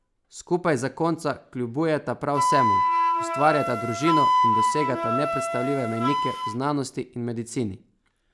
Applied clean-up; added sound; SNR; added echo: none; Wind instrument, woodwind instrument; -1 dB; none.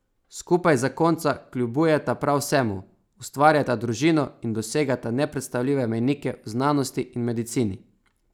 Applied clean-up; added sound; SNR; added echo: none; none; none; none.